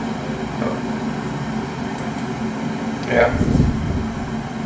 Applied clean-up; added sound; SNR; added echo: none; none; none; reverberation time 0.8 s.